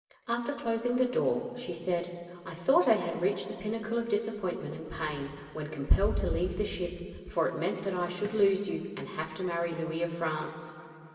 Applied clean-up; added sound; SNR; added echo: none; Fart; 20 dB; reverberation time 2.6 s.